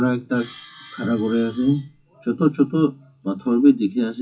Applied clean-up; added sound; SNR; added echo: classical method WPE with log-MMSE.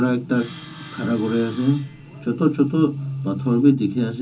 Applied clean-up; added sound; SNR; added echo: none; Sawing; 19 dB; reverberation time 0.3 s.